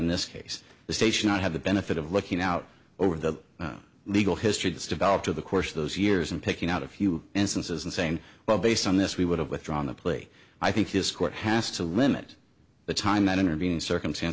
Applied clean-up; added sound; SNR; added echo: none; none; none; none.